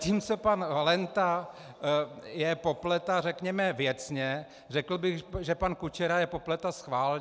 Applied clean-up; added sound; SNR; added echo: none; none; none; none.